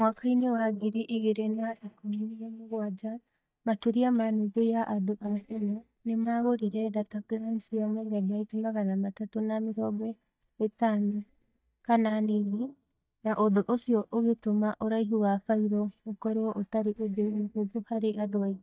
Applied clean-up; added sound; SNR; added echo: neural mask model DeepFilterNet 3.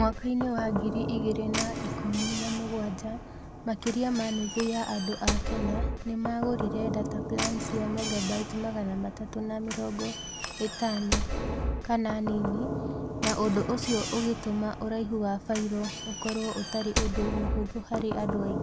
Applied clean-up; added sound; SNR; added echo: none; Knock / Slam; 3 dB; none.